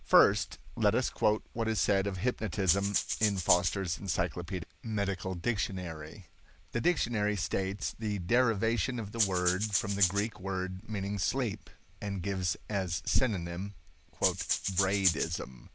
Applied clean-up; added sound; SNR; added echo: none; Rattle (instrument); 1 dB; none.